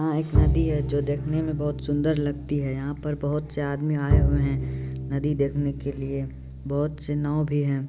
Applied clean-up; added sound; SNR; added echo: none; Bowed string instrument; 2 dB; none.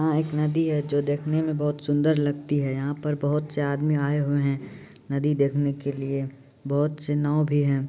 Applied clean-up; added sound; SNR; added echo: none; none; none; none.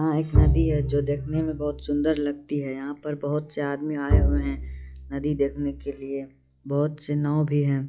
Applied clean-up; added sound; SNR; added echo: classical method log-MMSE.